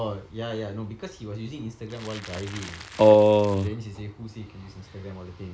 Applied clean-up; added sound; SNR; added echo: none; Crackle; 17 dB; none.